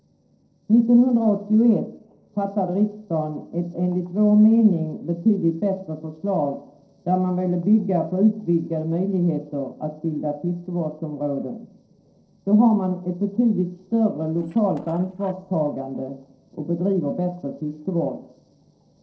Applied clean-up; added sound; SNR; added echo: neural separator model SepFormer DNS4.